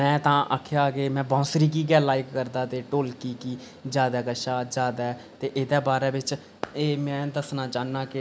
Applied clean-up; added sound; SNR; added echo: none; none; none; none.